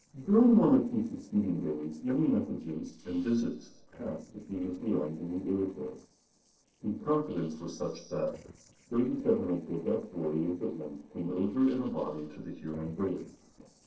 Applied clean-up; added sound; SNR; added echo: neural separator model SepFormer DNS4.